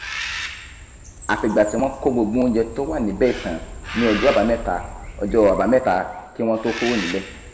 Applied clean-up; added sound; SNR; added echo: none; Bird; 11 dB; reverberation time 1.3 s.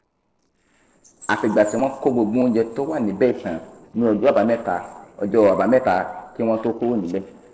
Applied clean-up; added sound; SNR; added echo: neural separator model SepFormer DNS4.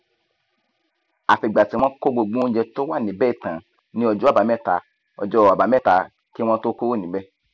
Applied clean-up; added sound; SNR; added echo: none; none; none; none.